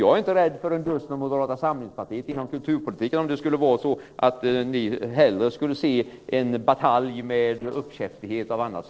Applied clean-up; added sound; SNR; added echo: neural separator model SepFormer DNS4.